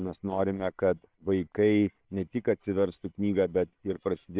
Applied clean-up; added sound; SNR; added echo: neural separator model SepFormer WHAM!.